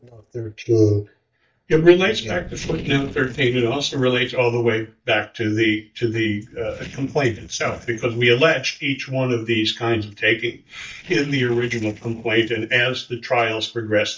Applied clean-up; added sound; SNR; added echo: neural mask model DeepFilterNet 3.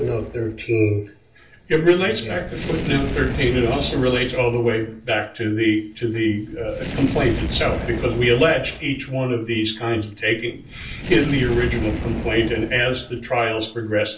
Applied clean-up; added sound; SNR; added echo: none; Fire; 9 dB; reverberation time 0.3 s.